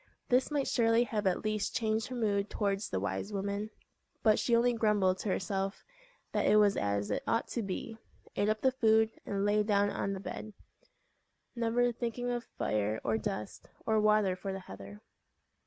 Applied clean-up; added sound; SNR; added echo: none; none; none; none.